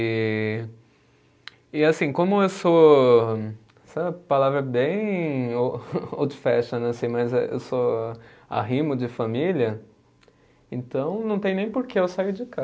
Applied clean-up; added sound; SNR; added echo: none; none; none; none.